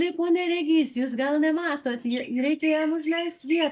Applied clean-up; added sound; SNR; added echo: neural mask model DeepFilterNet 3.